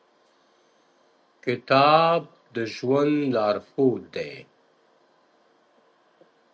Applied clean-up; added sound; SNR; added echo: none; none; none; none.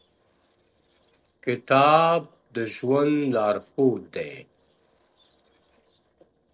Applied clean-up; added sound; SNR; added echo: neural separator model SepFormer DNS4.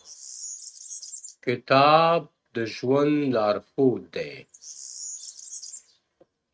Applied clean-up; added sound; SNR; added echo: neural mask model RNNoise.